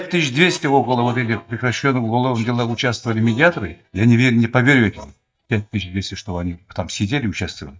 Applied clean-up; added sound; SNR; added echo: neural mask model DeepFilterNet 3.